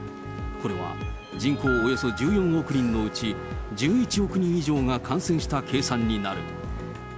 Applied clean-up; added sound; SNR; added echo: none; Trumpet + Piano; 13 dB; none.